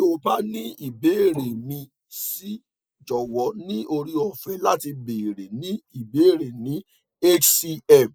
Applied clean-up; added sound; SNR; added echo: neural mask model Resemble Enhance denoiser.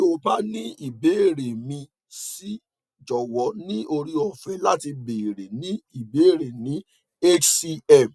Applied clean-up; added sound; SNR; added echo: none; none; none; none.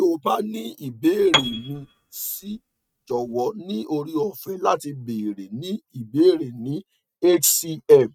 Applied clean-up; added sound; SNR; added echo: neural mask model RNNoise.